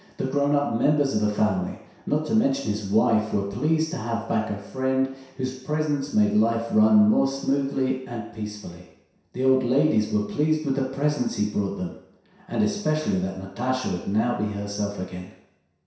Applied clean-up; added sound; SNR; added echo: none; none; none; reverberation time 0.7 s.